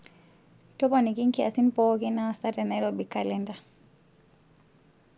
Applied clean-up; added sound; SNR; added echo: none; none; none; none.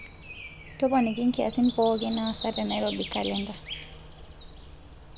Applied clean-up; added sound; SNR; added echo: none; Breathing; 9 dB; none.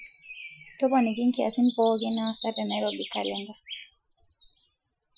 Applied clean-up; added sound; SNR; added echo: classical method Wiener filter.